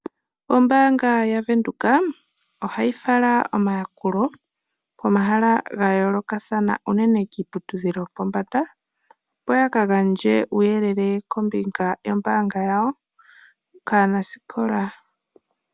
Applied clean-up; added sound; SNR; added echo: none; none; none; none.